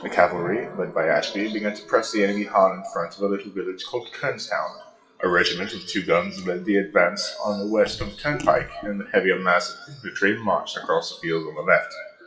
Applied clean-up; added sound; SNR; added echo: classical method WPE with log-MMSE.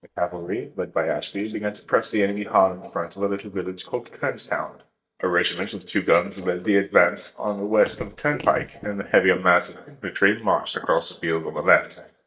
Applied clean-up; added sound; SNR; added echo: neural mask model DeepFilterNet 3.